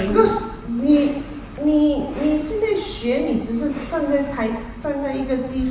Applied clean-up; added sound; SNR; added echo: none; Cough; 19 dB; reverberation time 1.0 s.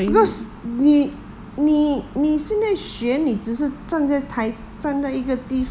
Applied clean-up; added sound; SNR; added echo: none; none; none; none.